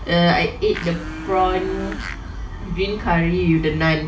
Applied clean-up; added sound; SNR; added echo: none; Domestic sounds, home sounds; 11 dB; reverberation time 0.4 s.